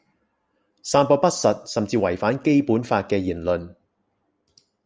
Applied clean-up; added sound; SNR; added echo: none; none; none; none.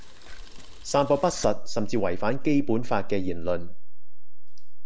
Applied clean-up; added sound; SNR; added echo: none; Mechanisms / Bicycle; -3 dB; none.